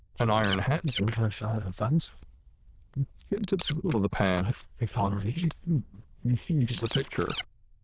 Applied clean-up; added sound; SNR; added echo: neural diffusion model UNIVERSE++.